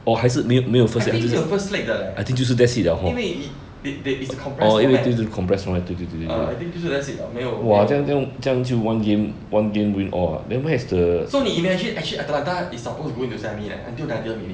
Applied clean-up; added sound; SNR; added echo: none; none; none; none.